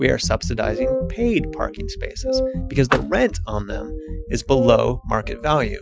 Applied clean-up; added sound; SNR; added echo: classical method Wiener filter.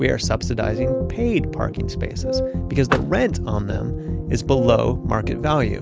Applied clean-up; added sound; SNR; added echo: none; Vehicle + Wind instrument, woodwind instrument; 6 dB; none.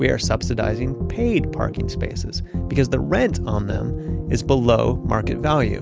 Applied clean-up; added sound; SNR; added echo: none; none; none; none.